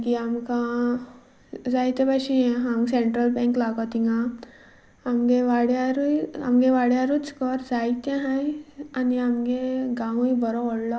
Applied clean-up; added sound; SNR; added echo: none; none; none; none.